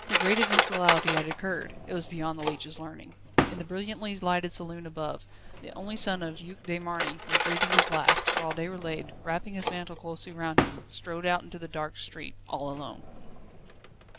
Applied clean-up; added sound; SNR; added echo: none; Cutlery, silverware; -2 dB; none.